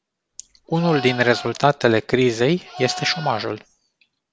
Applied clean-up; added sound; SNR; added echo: none; Livestock, farm animals, working animals; 15 dB; none.